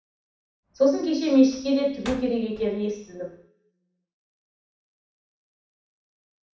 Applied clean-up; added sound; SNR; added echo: none; Slam; 19 dB; reverberation time 0.6 s.